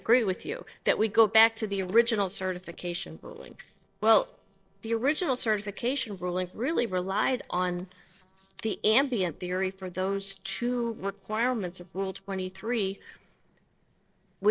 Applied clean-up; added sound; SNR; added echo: neural separator model SepFormer DNS4.